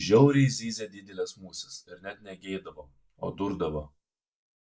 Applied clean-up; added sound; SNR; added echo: neural mask model Resemble Enhance denoiser.